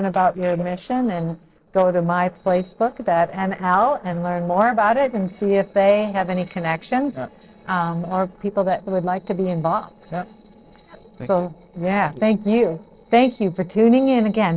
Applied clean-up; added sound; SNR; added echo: neural separator model SepFormer DNS4.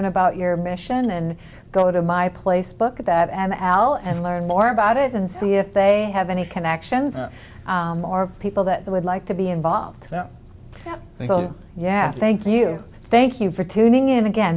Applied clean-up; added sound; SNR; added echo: none; none; none; none.